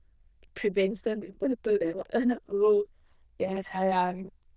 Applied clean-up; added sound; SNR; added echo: neural diffusion model UNIVERSE++.